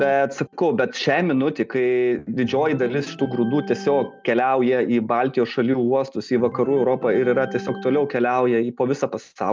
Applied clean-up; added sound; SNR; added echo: none; Organ; 19 dB; none.